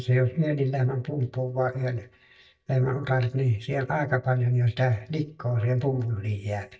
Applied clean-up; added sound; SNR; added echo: neural mask model DeepFilterNet 3.